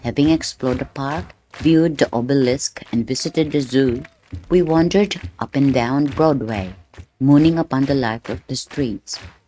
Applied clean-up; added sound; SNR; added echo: neural mask model RNNoise.